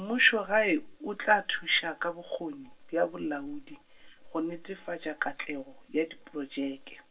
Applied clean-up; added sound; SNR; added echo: none; none; none; reverberation time 0.1 s.